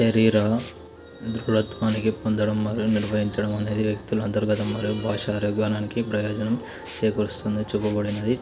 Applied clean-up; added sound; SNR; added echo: none; Wind instrument, woodwind instrument + Liquid; 20 dB; none.